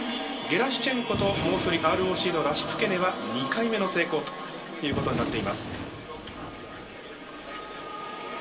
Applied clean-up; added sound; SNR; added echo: none; Gunshot, gunfire; 8 dB; reverberation time 0.2 s.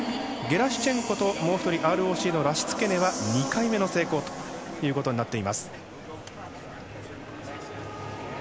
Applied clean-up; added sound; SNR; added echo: none; none; none; none.